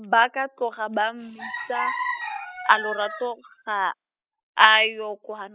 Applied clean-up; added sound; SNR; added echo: classical method spectral subtraction.